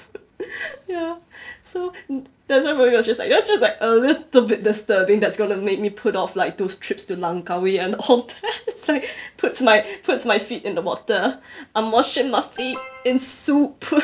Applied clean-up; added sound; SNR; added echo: neural separator model SepFormer DNS4.